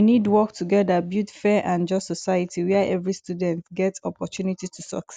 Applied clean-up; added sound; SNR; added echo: none; none; none; none.